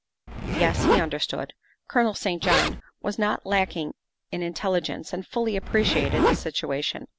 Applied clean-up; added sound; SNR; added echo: none; Zipper (clothing); 2 dB; none.